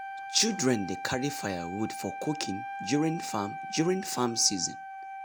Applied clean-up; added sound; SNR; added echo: none; Wind instrument, woodwind instrument; 9 dB; none.